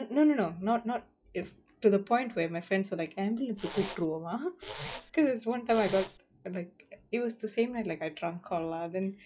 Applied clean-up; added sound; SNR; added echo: classical method log-MMSE.